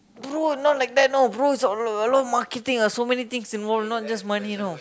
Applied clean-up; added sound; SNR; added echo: none; none; none; none.